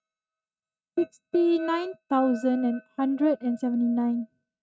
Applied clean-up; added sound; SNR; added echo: neural mask model RNNoise.